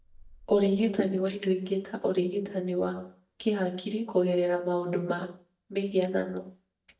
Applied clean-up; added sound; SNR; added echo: neural mask model DeepFilterNet 3.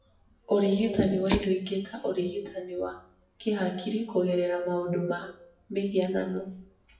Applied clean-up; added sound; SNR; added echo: classical method WPE with log-MMSE.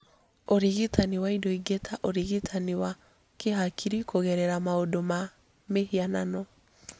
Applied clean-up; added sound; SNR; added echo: none; none; none; none.